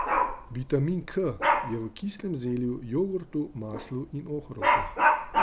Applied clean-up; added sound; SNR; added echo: none; Dog; -2 dB; none.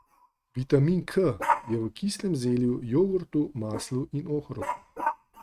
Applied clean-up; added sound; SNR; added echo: neural mask model RNNoise.